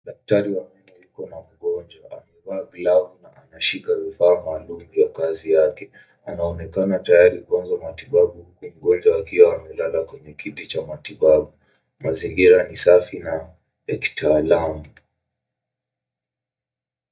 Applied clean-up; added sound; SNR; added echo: neural mask model DeepFilterNet 3.